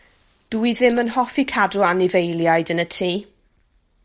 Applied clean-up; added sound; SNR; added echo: neural separator model SepFormer DNS4.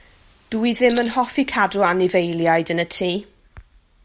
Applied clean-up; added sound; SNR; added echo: none; Keys jangling; 10 dB; none.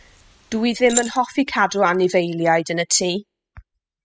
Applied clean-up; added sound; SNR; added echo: classical method spectral subtraction.